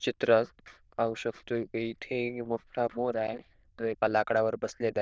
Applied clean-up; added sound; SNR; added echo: neural diffusion model UNIVERSE++.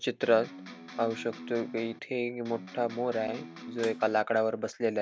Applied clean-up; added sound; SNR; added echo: none; Electric guitar + Snare drum; 13 dB; none.